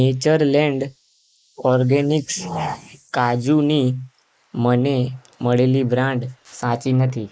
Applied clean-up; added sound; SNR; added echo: neural mask model Resemble Enhance denoiser.